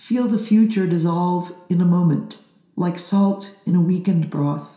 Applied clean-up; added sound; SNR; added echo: none; none; none; reverberation time 0.7 s.